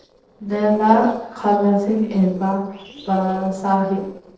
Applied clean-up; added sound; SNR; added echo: neural separator model SepFormer DNS4.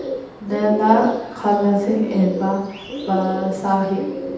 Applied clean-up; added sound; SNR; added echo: none; Bird; 9 dB; reverberation time 0.9 s.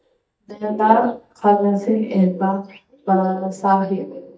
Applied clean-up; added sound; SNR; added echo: neural mask model DeepFilterNet 3.